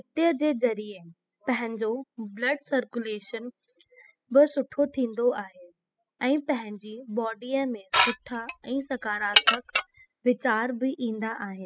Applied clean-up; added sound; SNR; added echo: classical method spectral subtraction.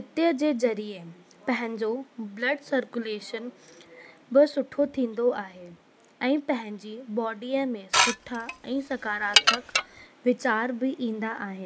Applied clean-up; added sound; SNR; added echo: none; Dishes, pots, and pans / Glass; -2 dB; none.